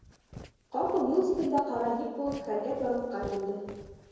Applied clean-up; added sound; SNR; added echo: none; Walk, footsteps; 17 dB; reverberation time 1.2 s.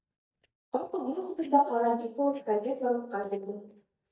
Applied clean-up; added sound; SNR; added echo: neural mask model DeepFilterNet 3.